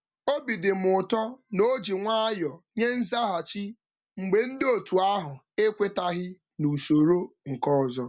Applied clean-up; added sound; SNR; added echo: none; none; none; none.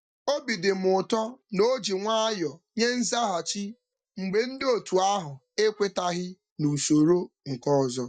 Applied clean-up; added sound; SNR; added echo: neural mask model DeepFilterNet 3.